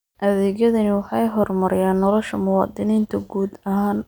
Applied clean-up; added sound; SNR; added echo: none; none; none; none.